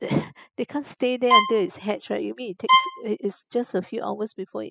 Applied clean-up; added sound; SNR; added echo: classical method spectral subtraction.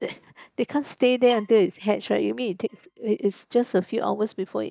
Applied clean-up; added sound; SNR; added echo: neural mask model DeepFilterNet 3.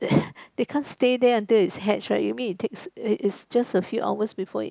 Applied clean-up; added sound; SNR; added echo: none; none; none; none.